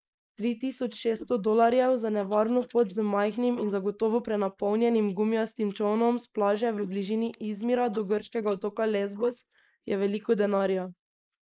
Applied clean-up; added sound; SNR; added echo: neural mask model Resemble Enhance denoiser.